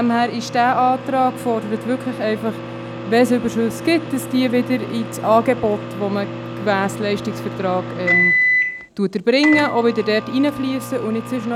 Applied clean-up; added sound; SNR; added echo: none; Microwave oven; 6 dB; none.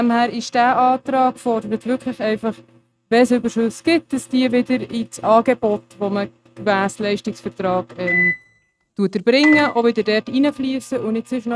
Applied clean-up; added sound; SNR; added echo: neural mask model RNNoise.